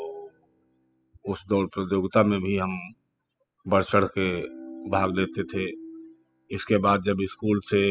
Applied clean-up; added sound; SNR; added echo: classical method spectral subtraction.